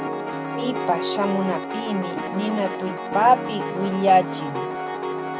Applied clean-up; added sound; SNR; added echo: none; Piano; 4 dB; none.